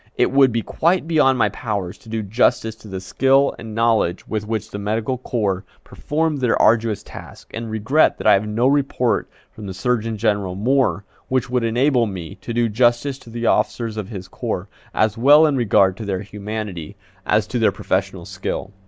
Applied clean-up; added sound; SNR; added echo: none; none; none; none.